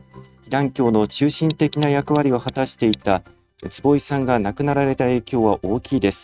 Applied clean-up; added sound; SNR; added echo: neural mask model RNNoise.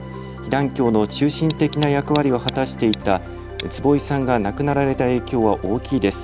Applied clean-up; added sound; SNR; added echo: none; Tick; 16 dB; none.